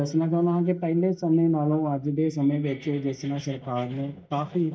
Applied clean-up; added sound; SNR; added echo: neural mask model DeepFilterNet 3.